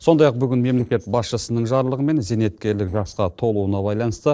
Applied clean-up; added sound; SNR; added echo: neural separator model SepFormer DNS4.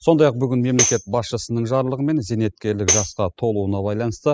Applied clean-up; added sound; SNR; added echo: classical method spectral subtraction.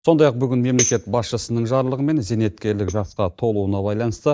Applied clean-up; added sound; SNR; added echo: neural mask model DeepFilterNet 3.